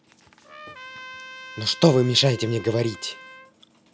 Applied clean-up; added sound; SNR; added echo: none; Trumpet; 17 dB; none.